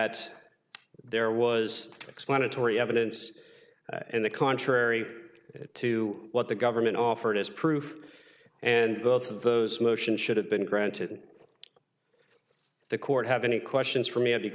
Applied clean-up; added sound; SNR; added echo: none; none; none; none.